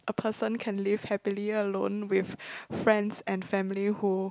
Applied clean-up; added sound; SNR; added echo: none; none; none; none.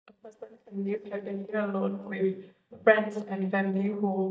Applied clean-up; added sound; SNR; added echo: neural mask model DeepFilterNet 3.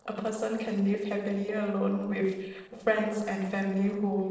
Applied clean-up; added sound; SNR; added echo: neural separator model SepFormer DNS4.